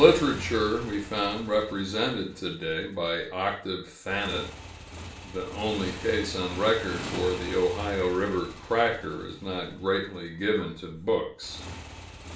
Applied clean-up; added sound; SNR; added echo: none; Motorcycle / Engine; 13 dB; reverberation time 0.4 s.